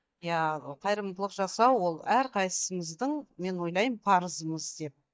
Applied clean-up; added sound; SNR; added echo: neural mask model DeepFilterNet 3.